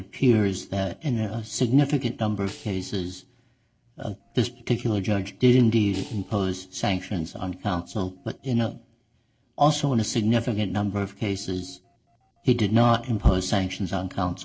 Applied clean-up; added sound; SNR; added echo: neural separator model SepFormer DNS4.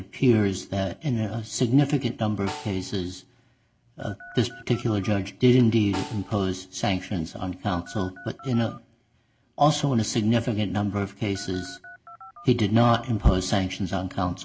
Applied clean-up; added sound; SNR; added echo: none; Telephone + Snare drum; 18 dB; none.